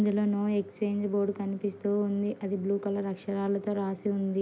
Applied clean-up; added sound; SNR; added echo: none; none; none; none.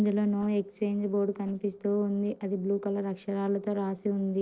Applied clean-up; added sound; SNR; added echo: neural separator model SepFormer DNS4.